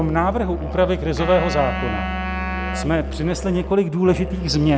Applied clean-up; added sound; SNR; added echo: none; Wind instrument, woodwind instrument + Musical instrument; 6 dB; none.